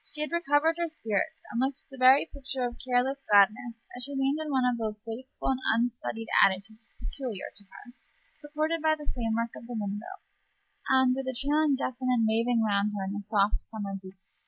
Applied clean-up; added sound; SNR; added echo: neural mask model Resemble Enhance denoiser.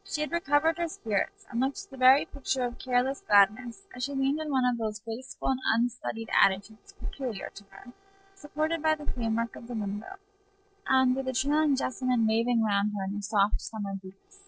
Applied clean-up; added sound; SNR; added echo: neural separator model SepFormer DNS4.